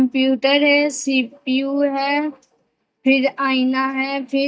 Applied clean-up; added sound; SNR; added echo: neural mask model DeepFilterNet 3.